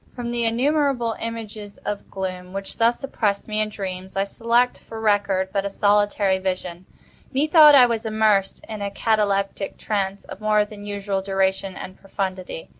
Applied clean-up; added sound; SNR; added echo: none; none; none; none.